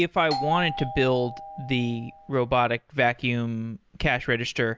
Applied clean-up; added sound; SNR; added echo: none; Doorbell; 10 dB; none.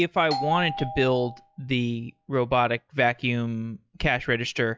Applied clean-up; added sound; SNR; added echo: classical method log-MMSE.